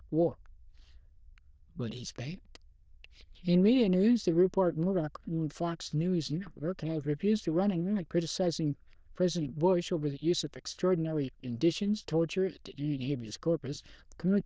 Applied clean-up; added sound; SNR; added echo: neural diffusion model UNIVERSE++.